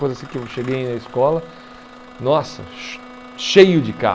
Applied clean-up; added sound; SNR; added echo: none; Bowed string instrument + Engine starting / Bus; 19 dB; none.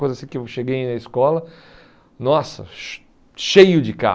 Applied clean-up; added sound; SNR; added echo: none; none; none; none.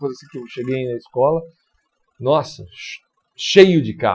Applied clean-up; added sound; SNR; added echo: classical method Wiener filter.